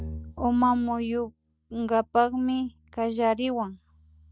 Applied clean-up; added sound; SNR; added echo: neural mask model RNNoise.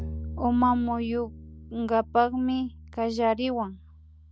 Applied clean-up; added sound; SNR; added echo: none; Bowed string instrument; 13 dB; none.